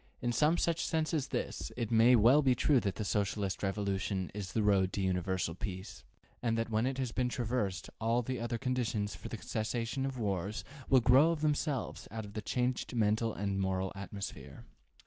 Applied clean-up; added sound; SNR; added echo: none; none; none; none.